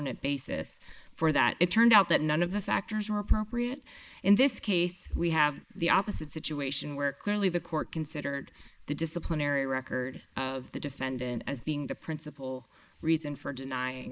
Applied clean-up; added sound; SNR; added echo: neural mask model Resemble Enhance denoiser.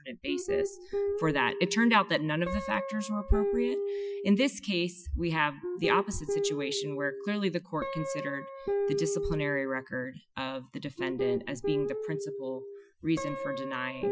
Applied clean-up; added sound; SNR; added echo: classical method Wiener filter.